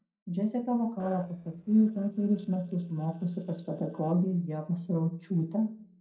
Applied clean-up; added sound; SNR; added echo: neural separator model SepFormer DNS4.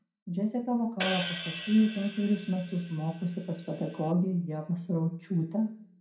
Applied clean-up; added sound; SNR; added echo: none; Hi-hat; 10 dB; reverberation time 0.4 s.